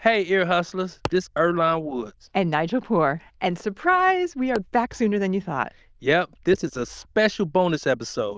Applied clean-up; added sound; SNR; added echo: neural diffusion model UNIVERSE++.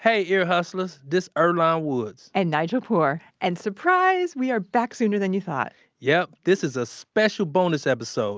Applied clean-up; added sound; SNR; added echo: none; none; none; none.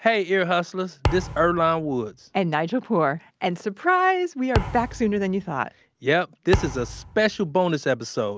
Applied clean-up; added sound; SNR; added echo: none; Thump, thud; 8 dB; none.